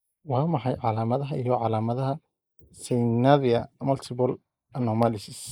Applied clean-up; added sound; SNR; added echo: neural mask model Resemble Enhance denoiser.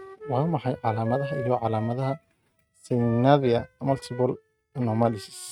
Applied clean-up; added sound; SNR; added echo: neural mask model RNNoise.